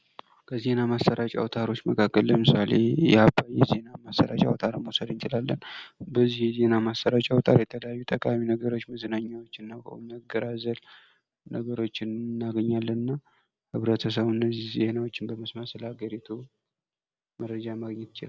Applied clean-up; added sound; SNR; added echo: none; none; none; none.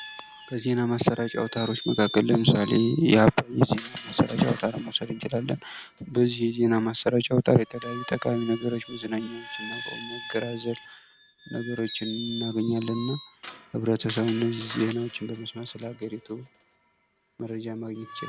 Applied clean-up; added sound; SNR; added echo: none; Screech; 13 dB; none.